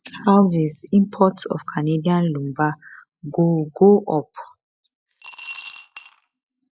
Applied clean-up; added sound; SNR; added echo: classical method log-MMSE.